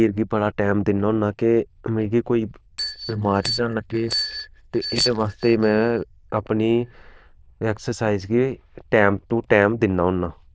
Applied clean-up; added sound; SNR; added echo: neural diffusion model UNIVERSE++.